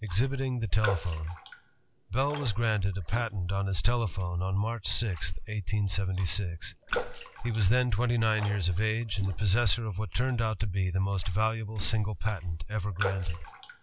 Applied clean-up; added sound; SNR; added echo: none; Raindrop + Slam; 14 dB; none.